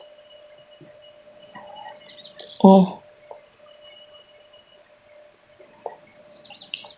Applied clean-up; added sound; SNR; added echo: none; Chirp, tweet; 20 dB; none.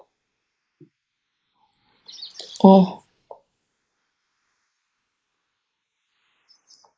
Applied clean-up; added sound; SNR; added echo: neural mask model Resemble Enhance denoiser.